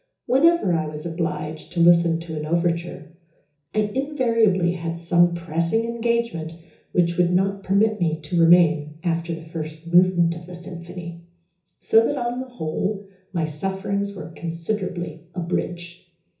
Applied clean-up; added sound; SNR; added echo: none; none; none; reverberation time 0.7 s.